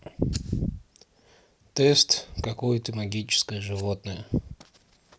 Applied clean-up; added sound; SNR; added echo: none; none; none; none.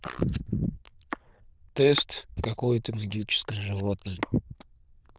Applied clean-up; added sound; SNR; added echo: neural diffusion model UNIVERSE++.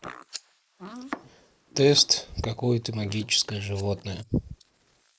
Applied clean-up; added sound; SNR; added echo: neural mask model Resemble Enhance denoiser.